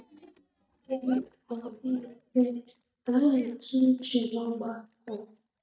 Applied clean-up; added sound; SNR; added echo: neural mask model DeepFilterNet 3.